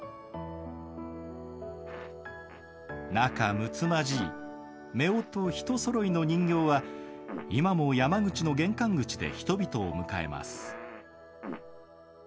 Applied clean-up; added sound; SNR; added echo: none; Fart; 17 dB; none.